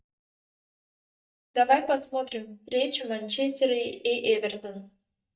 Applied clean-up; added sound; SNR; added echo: neural mask model DeepFilterNet 3.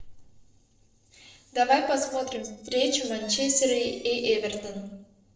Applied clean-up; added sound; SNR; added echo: neural separator model SepFormer DNS4.